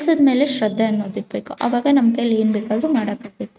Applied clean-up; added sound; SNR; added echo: neural mask model RNNoise.